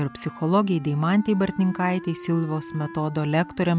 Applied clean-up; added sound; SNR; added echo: none; Wind instrument, woodwind instrument; 17 dB; none.